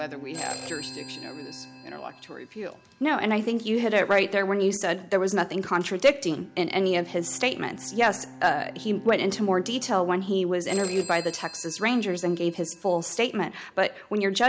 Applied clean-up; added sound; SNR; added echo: none; Bowed string instrument + Telephone; 18 dB; none.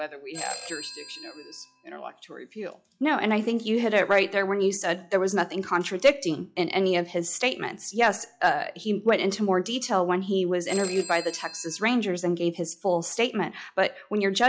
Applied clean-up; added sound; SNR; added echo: classical method log-MMSE.